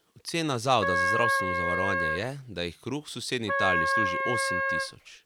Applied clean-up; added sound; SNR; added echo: none; Wind instrument, woodwind instrument; -4 dB; none.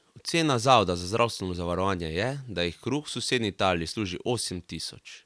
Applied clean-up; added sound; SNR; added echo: none; none; none; none.